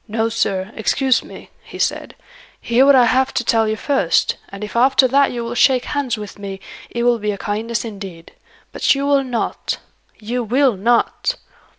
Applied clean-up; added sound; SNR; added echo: none; none; none; none.